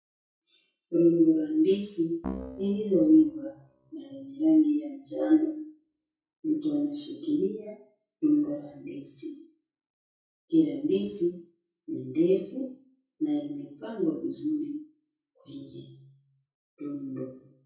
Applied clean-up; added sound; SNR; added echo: classical method WPE with log-MMSE.